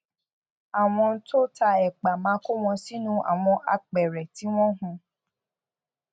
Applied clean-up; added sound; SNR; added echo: none; none; none; none.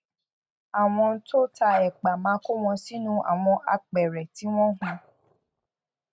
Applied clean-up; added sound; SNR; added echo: none; Bark; 16 dB; none.